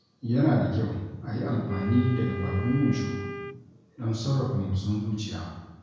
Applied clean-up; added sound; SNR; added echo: none; Wind instrument, woodwind instrument; 12 dB; reverberation time 1.0 s.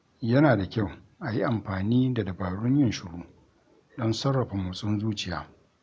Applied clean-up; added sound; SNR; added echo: none; none; none; none.